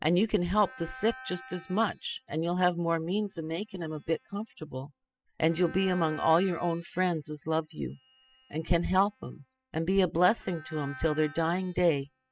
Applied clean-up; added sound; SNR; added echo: classical method spectral subtraction.